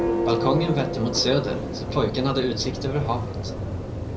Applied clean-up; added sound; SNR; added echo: none; Church bell; 2 dB; reverberation time 0.4 s.